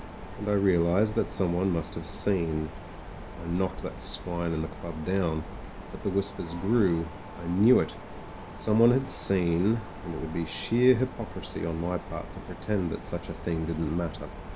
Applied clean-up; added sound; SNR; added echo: none; Mechanisms; 12 dB; none.